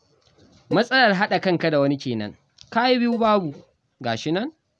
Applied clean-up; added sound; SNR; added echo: none; Cowbell; 17 dB; none.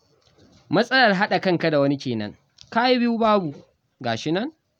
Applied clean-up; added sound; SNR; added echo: none; none; none; none.